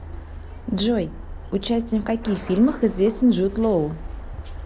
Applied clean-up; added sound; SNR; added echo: none; none; none; none.